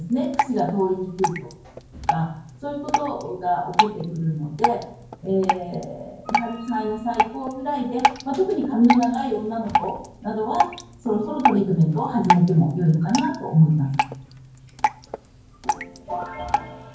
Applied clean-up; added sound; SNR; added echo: none; Drip; 4 dB; reverberation time 0.9 s.